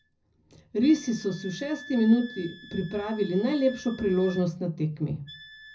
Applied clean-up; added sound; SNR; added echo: none; Wind instrument, woodwind instrument; 20 dB; reverberation time 0.4 s.